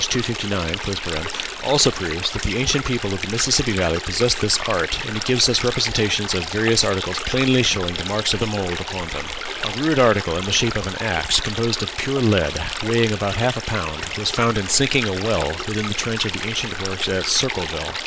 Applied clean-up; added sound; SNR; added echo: none; Stream; 7 dB; none.